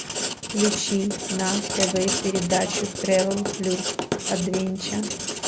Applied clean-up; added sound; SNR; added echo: none; Writing; 2 dB; none.